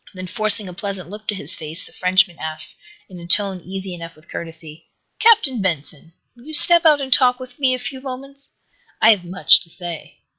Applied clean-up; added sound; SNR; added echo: none; none; none; none.